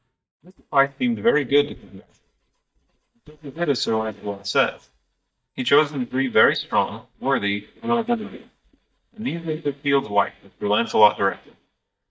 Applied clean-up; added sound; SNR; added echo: neural mask model DeepFilterNet 3.